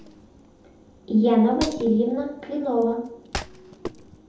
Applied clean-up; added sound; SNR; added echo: none; Wood; 14 dB; reverberation time 2.6 s.